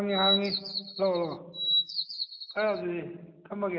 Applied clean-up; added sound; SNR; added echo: none; Bird vocalization, bird call, bird song; 0 dB; none.